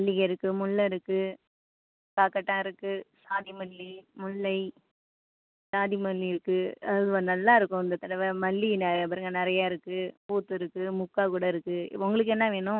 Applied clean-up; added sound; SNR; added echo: none; none; none; none.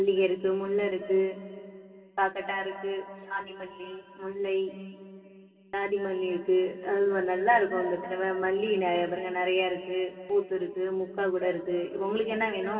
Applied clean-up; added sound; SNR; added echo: none; none; none; reverberation time 2.8 s.